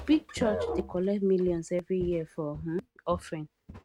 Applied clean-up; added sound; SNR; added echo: neural mask model RNNoise.